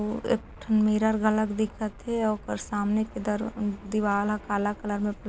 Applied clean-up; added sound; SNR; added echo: none; Fixed-wing aircraft, airplane; 19 dB; none.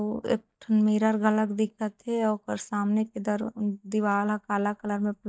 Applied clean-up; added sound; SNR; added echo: neural mask model DeepFilterNet 3.